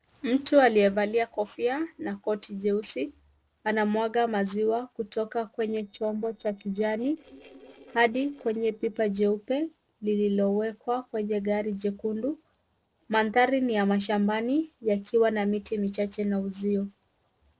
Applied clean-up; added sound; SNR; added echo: neural separator model SepFormer DNS4.